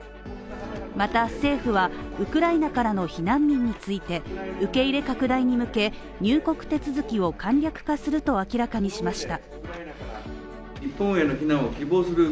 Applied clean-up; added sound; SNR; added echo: none; none; none; none.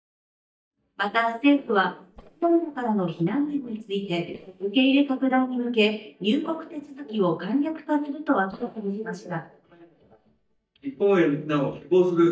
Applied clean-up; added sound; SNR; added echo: neural mask model DeepFilterNet 3.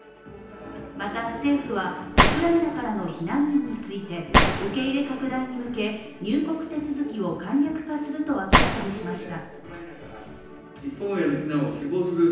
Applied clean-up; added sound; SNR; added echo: none; Gunshot, gunfire; -1 dB; reverberation time 0.9 s.